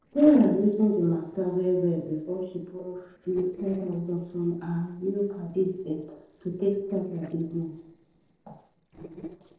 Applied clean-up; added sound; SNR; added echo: neural separator model SepFormer DNS4.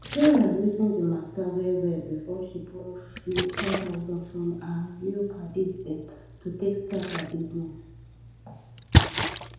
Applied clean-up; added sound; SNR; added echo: none; Splash, splatter; 3 dB; reverberation time 0.9 s.